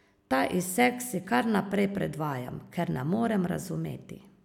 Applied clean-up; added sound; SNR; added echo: none; none; none; none.